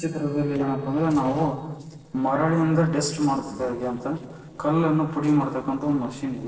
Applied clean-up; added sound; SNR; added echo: neural separator model SepFormer DNS4.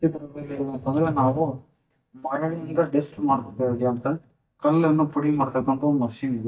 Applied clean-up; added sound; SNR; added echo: neural mask model DeepFilterNet 3.